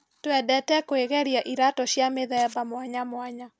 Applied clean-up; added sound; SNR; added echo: none; none; none; none.